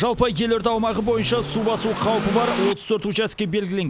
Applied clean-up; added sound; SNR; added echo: none; Accelerating, revving, vroom / Car; 7 dB; none.